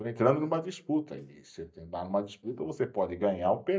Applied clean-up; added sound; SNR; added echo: neural mask model DeepFilterNet 3.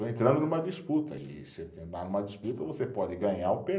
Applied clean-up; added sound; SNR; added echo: neural separator model SepFormer DNS4.